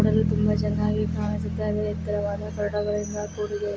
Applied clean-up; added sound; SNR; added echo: none; Bass guitar; -1 dB; none.